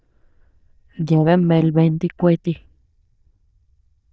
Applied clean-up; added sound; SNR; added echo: neural diffusion model UNIVERSE++.